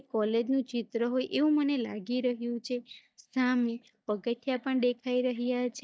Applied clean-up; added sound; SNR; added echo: neural mask model DeepFilterNet 3.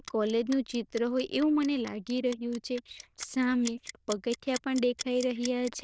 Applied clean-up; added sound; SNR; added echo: neural diffusion model UNIVERSE++.